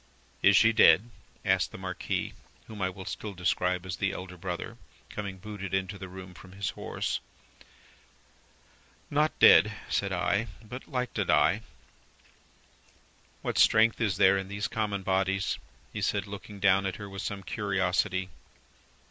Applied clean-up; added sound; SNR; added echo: none; none; none; none.